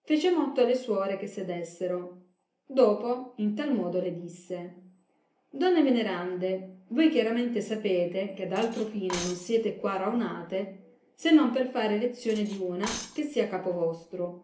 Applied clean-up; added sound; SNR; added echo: none; Cutlery, silverware; 15 dB; reverberation time 0.3 s.